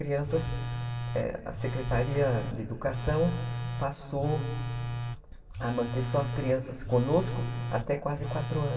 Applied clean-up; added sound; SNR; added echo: none; Telephone; 4 dB; reverberation time 1.8 s.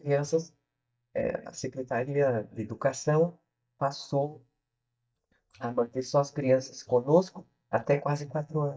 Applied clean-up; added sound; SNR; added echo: neural mask model DeepFilterNet 3.